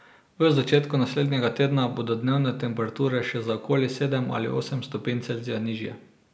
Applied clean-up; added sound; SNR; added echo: none; none; none; none.